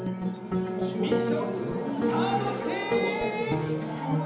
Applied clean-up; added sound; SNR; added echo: none; Piano; -1 dB; reverberation time 1.3 s.